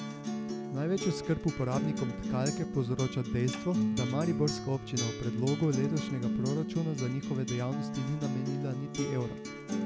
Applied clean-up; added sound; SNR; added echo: none; Acoustic guitar; 3 dB; none.